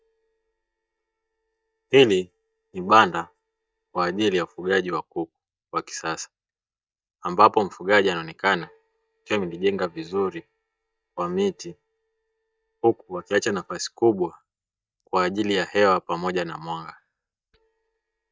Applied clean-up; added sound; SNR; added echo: neural mask model DeepFilterNet 3.